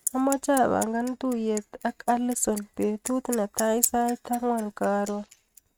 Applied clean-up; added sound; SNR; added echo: neural mask model RNNoise.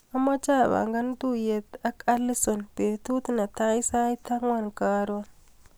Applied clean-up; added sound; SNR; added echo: none; none; none; none.